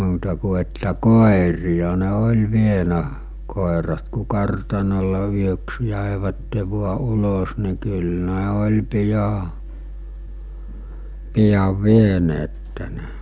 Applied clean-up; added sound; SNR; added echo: none; none; none; none.